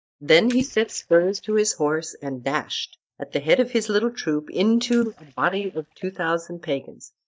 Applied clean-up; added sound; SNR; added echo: neural mask model DeepFilterNet 3.